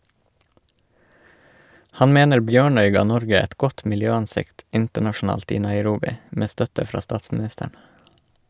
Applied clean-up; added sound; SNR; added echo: none; none; none; none.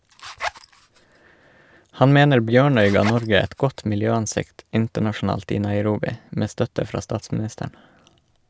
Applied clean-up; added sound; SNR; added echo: none; Zipper (clothing); 13 dB; none.